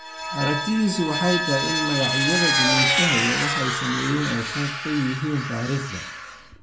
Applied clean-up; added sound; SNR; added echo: none; Vehicle; 0 dB; reverberation time 0.4 s.